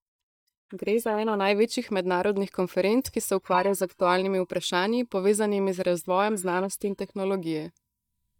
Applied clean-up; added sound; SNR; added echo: neural mask model DeepFilterNet 3.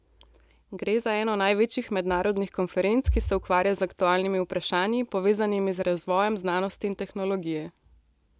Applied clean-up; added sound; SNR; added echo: none; none; none; none.